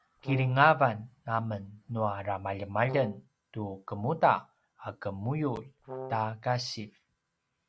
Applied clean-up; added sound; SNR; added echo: none; Brass instrument; 11 dB; none.